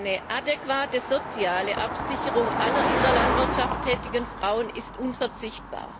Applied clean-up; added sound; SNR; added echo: none; Car passing by; 1 dB; none.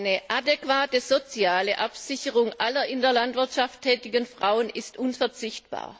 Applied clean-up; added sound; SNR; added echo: none; none; none; none.